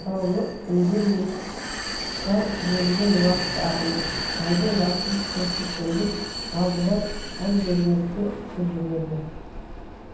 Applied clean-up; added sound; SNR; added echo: none; Vehicle; 6 dB; reverberation time 0.9 s.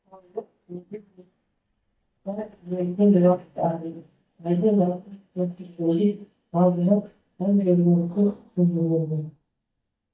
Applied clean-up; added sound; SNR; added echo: neural mask model DeepFilterNet 3.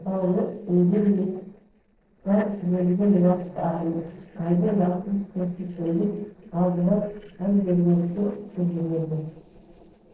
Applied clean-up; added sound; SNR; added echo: neural separator model SepFormer DNS4.